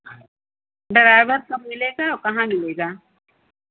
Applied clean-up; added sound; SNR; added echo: none; none; none; none.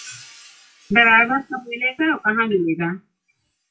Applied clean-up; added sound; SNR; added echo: classical method WPE with log-MMSE.